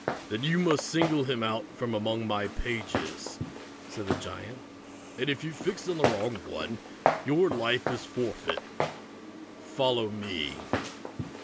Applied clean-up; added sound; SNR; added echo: none; Walk, footsteps; 4 dB; none.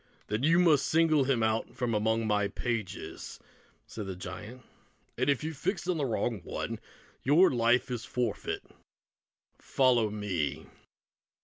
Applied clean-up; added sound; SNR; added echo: none; none; none; none.